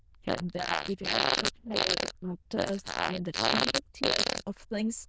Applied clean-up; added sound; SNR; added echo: neural diffusion model UNIVERSE++.